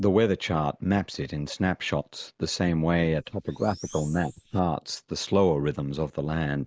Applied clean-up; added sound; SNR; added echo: neural mask model Resemble Enhance denoiser.